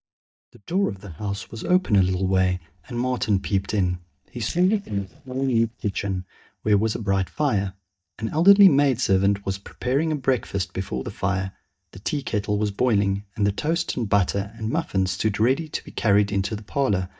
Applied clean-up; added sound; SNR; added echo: neural mask model DeepFilterNet 3.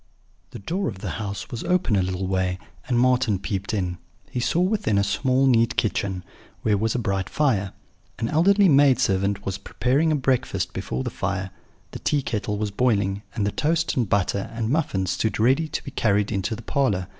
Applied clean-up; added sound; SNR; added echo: none; none; none; none.